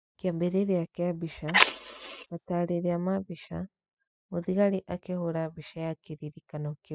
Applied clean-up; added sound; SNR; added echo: classical method spectral subtraction.